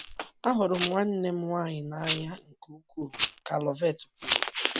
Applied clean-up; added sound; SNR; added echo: none; Rattle; 5 dB; none.